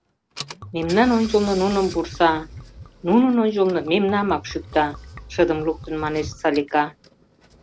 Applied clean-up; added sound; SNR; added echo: none; Liquid + Engine / Car; 17 dB; none.